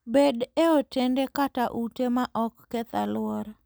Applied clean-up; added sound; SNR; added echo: none; none; none; none.